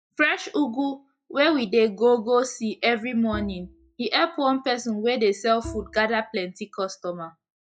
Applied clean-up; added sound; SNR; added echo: classical method log-MMSE.